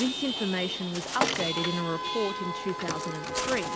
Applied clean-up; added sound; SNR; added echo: none; Bird + Chatter / Traffic noise, roadway noise / Vehicle horn, car horn, honking / Engine; 0 dB; none.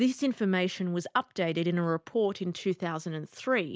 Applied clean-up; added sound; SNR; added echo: none; none; none; none.